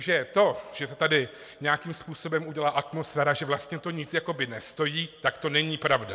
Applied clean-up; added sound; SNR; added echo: none; none; none; none.